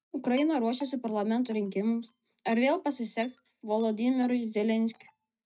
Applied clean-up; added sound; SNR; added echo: neural mask model DeepFilterNet 3.